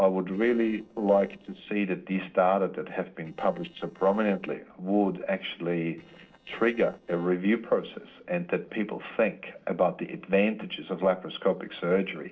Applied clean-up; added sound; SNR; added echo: neural separator model SepFormer DNS4.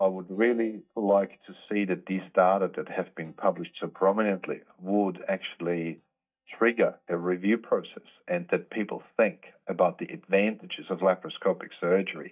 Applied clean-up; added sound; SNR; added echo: neural mask model DeepFilterNet 3.